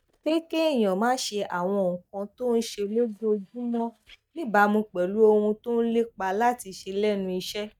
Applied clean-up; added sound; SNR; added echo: neural mask model DeepFilterNet 3.